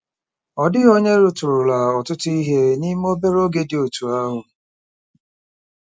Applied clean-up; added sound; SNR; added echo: none; none; none; none.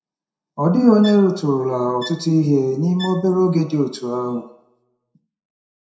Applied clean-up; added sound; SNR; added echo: none; Bowed string instrument; 20 dB; reverberation time 0.6 s.